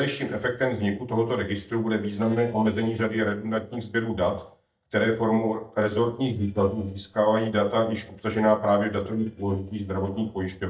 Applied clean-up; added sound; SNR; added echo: neural mask model DeepFilterNet 3.